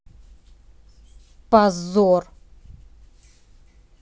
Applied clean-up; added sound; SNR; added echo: none; none; none; none.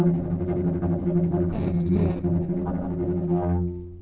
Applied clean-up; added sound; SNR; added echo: neural separator model SepFormer DNS4.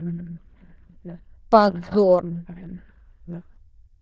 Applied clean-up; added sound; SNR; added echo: neural diffusion model UNIVERSE++.